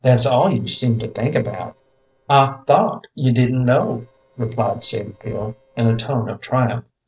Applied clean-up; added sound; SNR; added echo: neural separator model SepFormer DNS4.